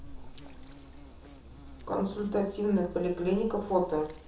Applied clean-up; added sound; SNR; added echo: none; Insect; 14 dB; reverberation time 0.9 s.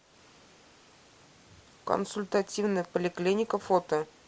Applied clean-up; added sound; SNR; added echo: none; none; none; none.